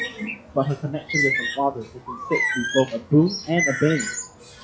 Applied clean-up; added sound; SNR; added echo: classical method log-MMSE.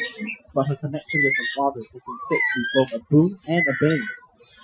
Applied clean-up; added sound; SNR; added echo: classical method Wiener filter.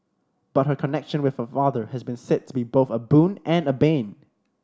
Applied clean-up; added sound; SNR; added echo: none; none; none; none.